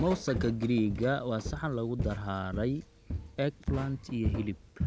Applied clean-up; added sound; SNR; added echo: none; Walk, footsteps; 6 dB; none.